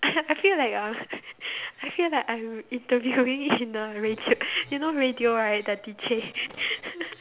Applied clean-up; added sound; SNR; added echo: none; none; none; none.